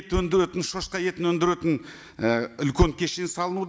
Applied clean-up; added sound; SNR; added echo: none; none; none; none.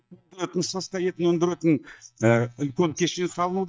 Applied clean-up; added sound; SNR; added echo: neural mask model DeepFilterNet 3.